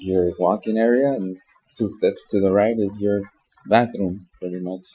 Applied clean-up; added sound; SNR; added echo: classical method Wiener filter.